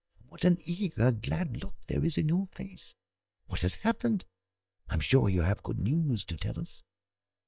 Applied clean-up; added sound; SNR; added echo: neural mask model DeepFilterNet 3.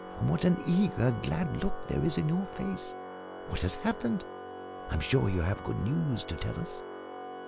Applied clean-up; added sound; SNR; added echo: none; Organ; 11 dB; none.